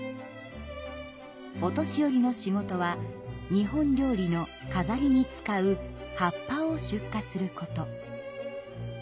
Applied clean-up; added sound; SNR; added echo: none; none; none; none.